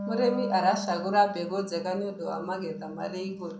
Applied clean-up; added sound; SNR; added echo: none; Wind instrument, woodwind instrument; 8 dB; reverberation time 0.5 s.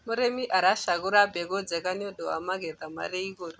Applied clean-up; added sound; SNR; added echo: none; none; none; none.